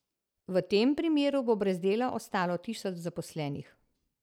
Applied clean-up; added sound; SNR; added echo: none; none; none; none.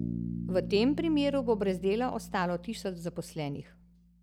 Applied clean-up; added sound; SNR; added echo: none; Bass guitar; 9 dB; none.